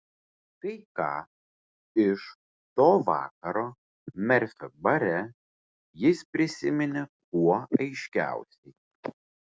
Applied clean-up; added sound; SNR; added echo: none; none; none; none.